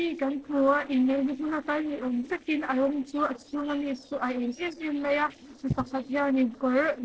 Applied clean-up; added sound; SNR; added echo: neural separator model SepFormer DNS4.